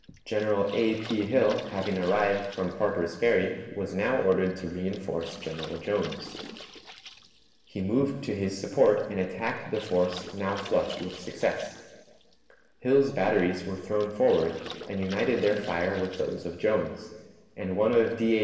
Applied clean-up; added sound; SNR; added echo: none; Water / Splash, splatter; 19 dB; reverberation time 1.2 s.